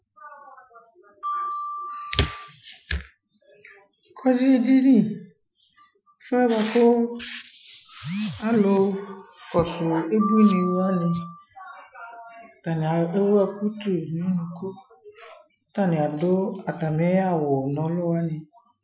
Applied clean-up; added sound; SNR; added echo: classical method Wiener filter.